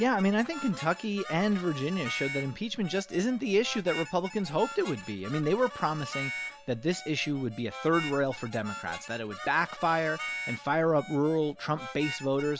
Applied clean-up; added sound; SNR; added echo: none; Harmonica; 12 dB; none.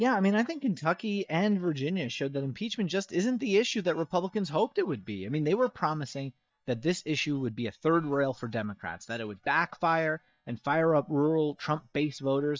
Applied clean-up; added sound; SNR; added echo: neural mask model DeepFilterNet 3.